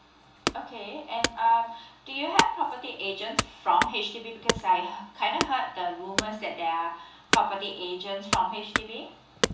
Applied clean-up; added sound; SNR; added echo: none; Wood / Domestic sounds, home sounds; 4 dB; reverberation time 1.2 s.